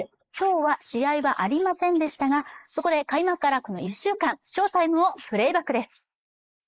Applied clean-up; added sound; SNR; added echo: neural mask model Resemble Enhance denoiser.